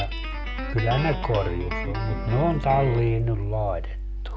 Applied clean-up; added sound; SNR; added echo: none; Guitar; 11 dB; none.